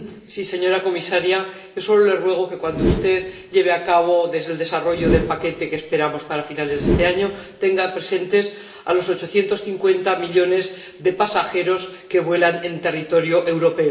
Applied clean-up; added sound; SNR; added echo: none; Whoosh, swoosh, swish; 5 dB; reverberation time 0.7 s.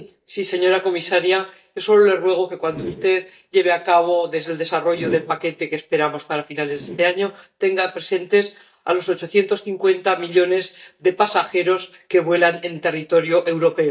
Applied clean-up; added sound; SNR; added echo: neural mask model DeepFilterNet 3.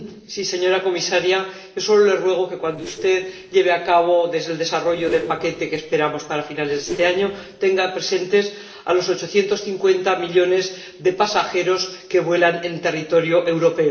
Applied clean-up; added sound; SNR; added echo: neural separator model SepFormer DNS4.